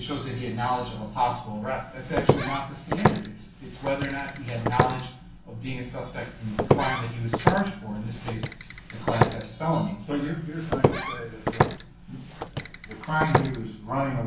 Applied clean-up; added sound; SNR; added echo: none; Walk, footsteps; -2 dB; reverberation time 0.2 s.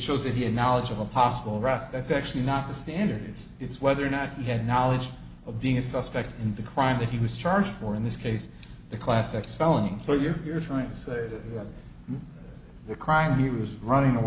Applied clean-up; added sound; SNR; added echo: none; none; none; none.